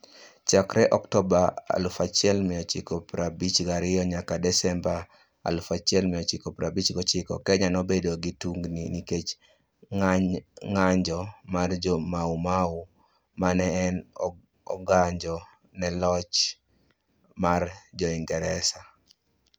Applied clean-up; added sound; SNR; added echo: none; none; none; none.